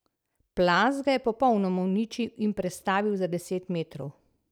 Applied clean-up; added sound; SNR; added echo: none; none; none; none.